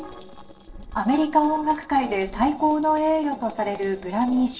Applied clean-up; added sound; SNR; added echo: neural separator model SepFormer DNS4.